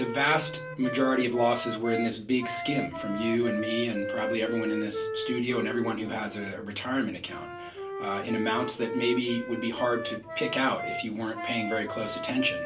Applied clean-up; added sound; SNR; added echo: none; Wind instrument, woodwind instrument; 7 dB; reverberation time 0.3 s.